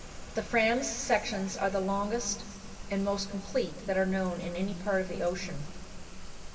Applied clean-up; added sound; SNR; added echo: none; Rain; 15 dB; reverberation time 2.6 s.